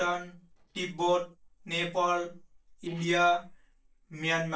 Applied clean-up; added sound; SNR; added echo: neural separator model SepFormer DNS4.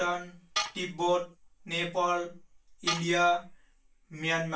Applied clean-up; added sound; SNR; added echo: none; Tools; 5 dB; reverberation time 0.2 s.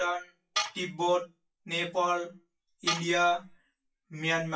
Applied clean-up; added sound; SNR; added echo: classical method WPE with log-MMSE.